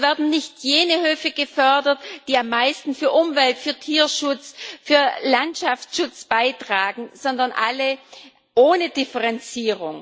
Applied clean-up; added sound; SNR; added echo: none; none; none; none.